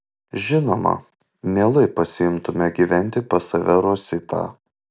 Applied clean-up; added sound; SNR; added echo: none; none; none; none.